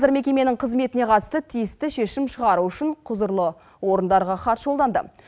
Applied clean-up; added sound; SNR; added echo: none; none; none; none.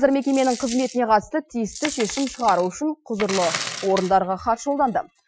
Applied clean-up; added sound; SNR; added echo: classical method Wiener filter.